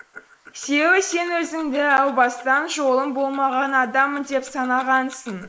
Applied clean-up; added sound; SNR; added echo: neural mask model Resemble Enhance denoiser.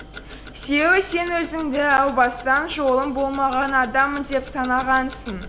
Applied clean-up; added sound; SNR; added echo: none; Tick-tock; 17 dB; none.